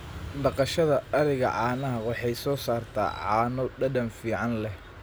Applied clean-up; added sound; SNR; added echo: none; none; none; none.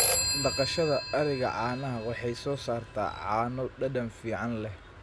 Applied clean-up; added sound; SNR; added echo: none; Telephone; -2 dB; none.